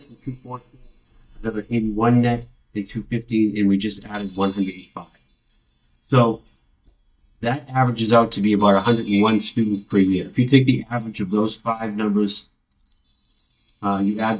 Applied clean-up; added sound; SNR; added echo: neural mask model DeepFilterNet 3.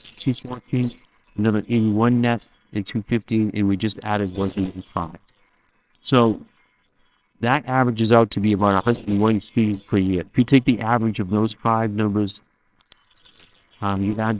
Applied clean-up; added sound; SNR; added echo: neural separator model SepFormer WHAMR!.